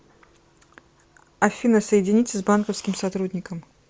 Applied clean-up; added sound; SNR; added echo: none; none; none; none.